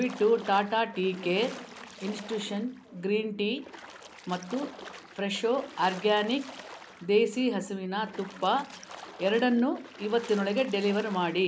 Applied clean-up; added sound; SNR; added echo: none; Splash, splatter; 17 dB; none.